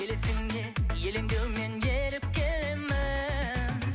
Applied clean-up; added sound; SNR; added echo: none; none; none; none.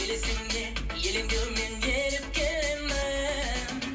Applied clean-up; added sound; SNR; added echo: none; none; none; reverberation time 0.3 s.